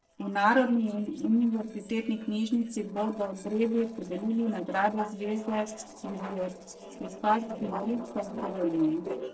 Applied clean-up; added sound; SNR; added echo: neural separator model SepFormer DNS4.